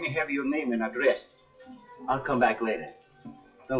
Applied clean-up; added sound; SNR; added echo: classical method WPE with log-MMSE.